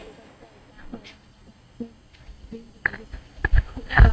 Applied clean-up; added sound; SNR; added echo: neural mask model DeepFilterNet 3.